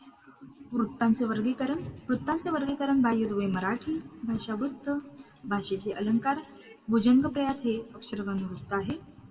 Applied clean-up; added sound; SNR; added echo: none; none; none; reverberation time 0.9 s.